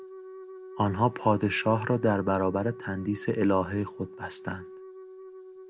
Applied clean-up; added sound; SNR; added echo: none; Wind instrument, woodwind instrument; 15 dB; none.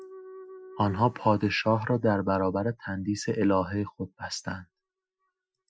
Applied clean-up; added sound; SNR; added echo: classical method Wiener filter.